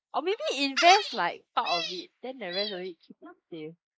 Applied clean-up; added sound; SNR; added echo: neural mask model Resemble Enhance denoiser.